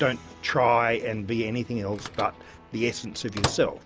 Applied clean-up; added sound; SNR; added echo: none; Microwave oven; 8 dB; none.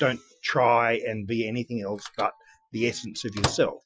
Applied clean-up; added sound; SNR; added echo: classical method Wiener filter.